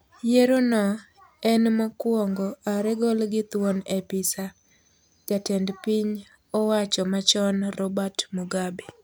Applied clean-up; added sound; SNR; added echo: none; none; none; none.